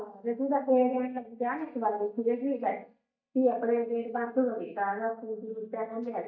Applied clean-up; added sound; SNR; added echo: neural mask model DeepFilterNet 3.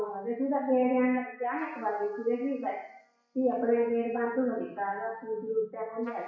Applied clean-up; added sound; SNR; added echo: classical method WPE with log-MMSE.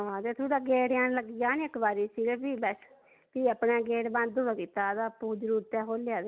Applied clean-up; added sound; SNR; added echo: none; none; none; none.